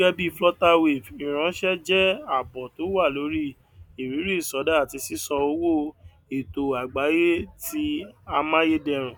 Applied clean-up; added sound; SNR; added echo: none; none; none; none.